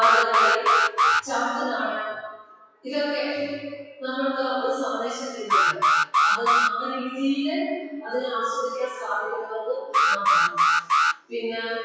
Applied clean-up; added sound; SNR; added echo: classical method WPE with log-MMSE.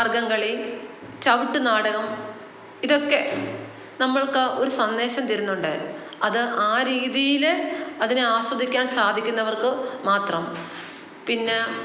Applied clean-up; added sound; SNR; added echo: none; none; none; none.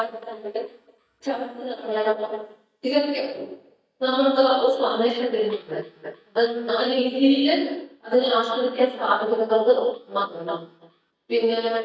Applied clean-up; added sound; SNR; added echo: neural mask model DeepFilterNet 3.